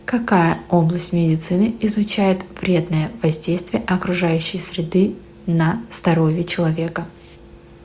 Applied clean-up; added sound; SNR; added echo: none; none; none; none.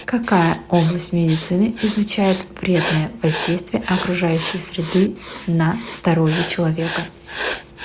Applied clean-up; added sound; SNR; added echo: none; Writing; 12 dB; none.